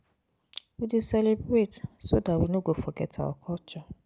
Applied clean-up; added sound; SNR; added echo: none; none; none; none.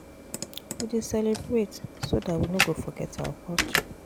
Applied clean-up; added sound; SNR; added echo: none; Computer keyboard; 3 dB; none.